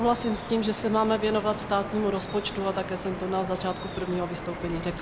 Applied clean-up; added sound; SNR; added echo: none; Drip; 9 dB; none.